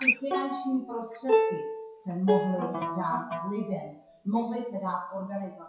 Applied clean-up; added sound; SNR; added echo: classical method WPE with log-MMSE.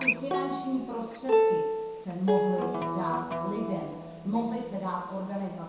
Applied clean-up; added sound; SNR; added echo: none; Acoustic guitar; -2 dB; reverberation time 0.7 s.